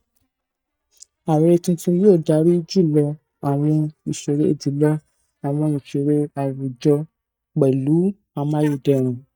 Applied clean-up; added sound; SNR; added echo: neural mask model DeepFilterNet 3.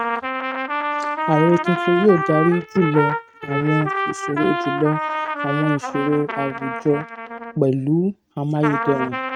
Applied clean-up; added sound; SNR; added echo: neural mask model RNNoise.